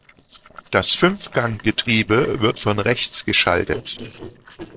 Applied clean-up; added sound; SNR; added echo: neural separator model SepFormer DNS4.